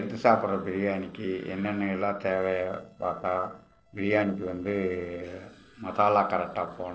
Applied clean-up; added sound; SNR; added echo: neural separator model SepFormer DNS4.